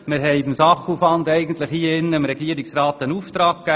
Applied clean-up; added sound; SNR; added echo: none; none; none; none.